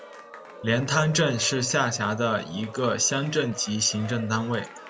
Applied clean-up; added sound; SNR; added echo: none; Cheering; 15 dB; none.